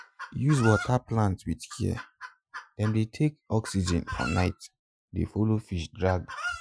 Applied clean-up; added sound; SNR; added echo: classical method Wiener filter.